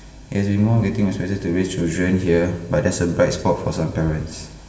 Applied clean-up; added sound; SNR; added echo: none; none; none; reverberation time 1.1 s.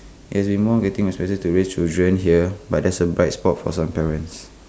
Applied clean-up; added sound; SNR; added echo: none; none; none; none.